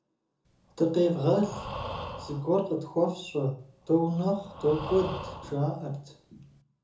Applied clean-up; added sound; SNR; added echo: none; Breathing; 13 dB; reverberation time 0.7 s.